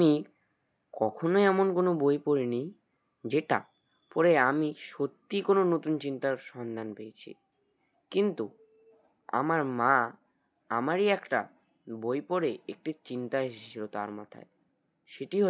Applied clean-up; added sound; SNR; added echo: none; none; none; none.